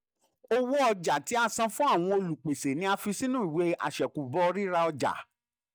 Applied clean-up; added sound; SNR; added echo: neural mask model DeepFilterNet 3.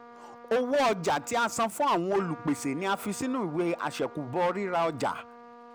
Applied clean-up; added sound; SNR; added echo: none; Trumpet; 19 dB; none.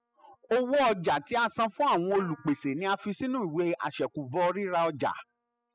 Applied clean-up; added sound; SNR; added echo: classical method spectral subtraction.